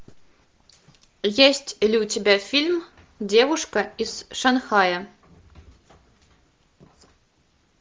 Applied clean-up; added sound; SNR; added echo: none; none; none; none.